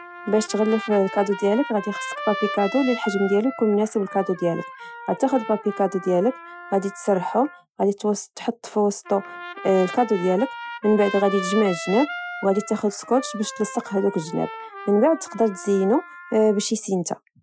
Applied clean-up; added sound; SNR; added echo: classical method Wiener filter.